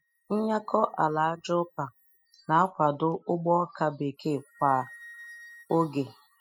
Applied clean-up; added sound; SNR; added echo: classical method spectral subtraction.